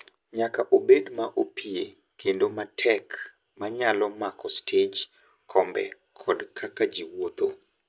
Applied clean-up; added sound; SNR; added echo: none; none; none; none.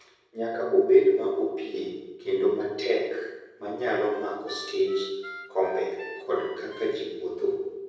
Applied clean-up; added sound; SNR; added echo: none; Harmonica; 18 dB; reverberation time 1.1 s.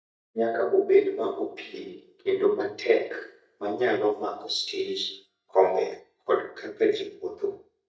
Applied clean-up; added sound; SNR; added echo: neural mask model DeepFilterNet 3.